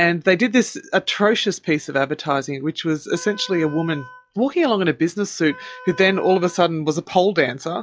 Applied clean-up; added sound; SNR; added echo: classical method log-MMSE.